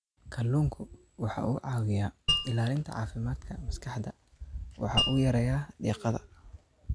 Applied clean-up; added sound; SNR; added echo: none; Mallet percussion; 2 dB; none.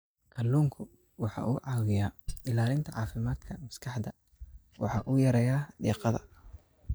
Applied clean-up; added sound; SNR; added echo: neural mask model DeepFilterNet 3.